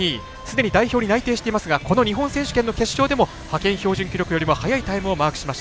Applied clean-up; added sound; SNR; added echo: none; none; none; none.